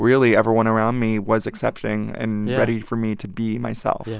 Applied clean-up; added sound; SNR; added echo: none; none; none; none.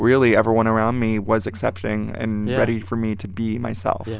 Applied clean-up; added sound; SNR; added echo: none; Domestic sounds, home sounds; 17 dB; none.